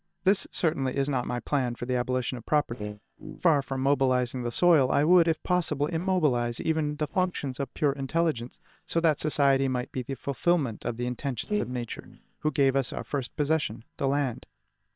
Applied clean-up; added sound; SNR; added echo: neural separator model SepFormer WHAM!.